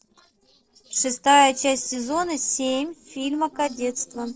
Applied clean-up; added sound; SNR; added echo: neural separator model SepFormer DNS4.